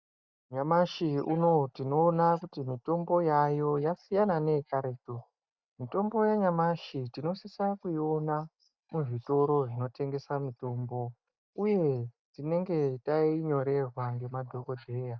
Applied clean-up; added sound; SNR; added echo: neural mask model DeepFilterNet 3.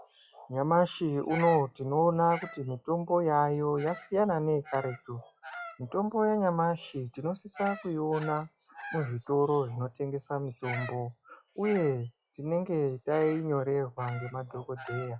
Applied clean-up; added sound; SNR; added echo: classical method log-MMSE.